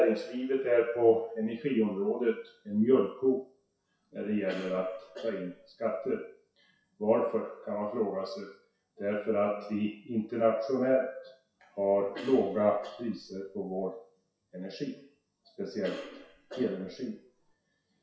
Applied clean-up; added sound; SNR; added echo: classical method WPE with log-MMSE.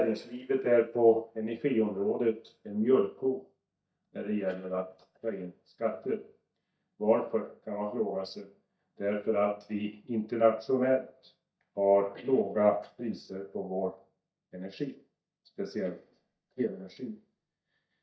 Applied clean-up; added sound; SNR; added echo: neural mask model DeepFilterNet 3.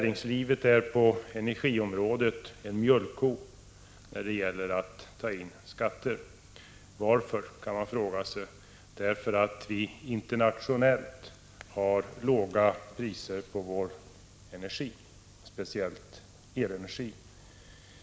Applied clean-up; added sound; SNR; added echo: none; none; none; none.